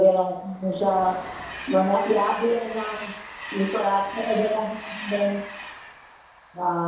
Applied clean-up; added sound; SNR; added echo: none; Train; 14 dB; reverberation time 0.7 s.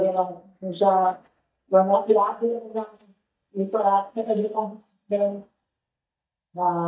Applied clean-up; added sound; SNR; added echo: neural mask model DeepFilterNet 3.